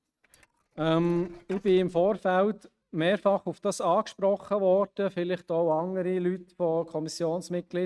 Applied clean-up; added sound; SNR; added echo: neural mask model RNNoise.